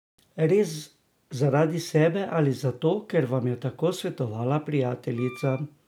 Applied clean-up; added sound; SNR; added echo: none; Wind instrument, woodwind instrument; 20 dB; none.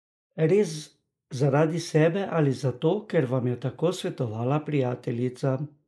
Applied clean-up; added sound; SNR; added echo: neural mask model Resemble Enhance denoiser.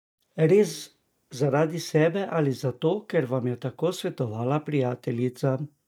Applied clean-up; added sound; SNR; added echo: neural mask model DeepFilterNet 3.